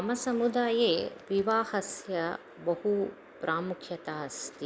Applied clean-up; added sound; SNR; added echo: none; none; none; none.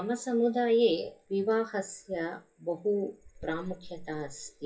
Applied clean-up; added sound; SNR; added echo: classical method WPE with log-MMSE.